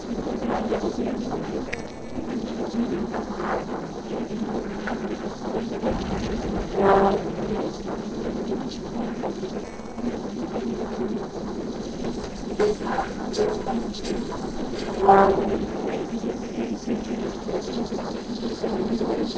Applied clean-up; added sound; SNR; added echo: neural separator model SepFormer DNS4.